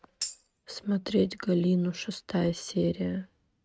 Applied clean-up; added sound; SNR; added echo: neural mask model RNNoise.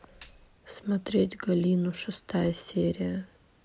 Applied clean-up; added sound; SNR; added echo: none; Tambourine; 13 dB; none.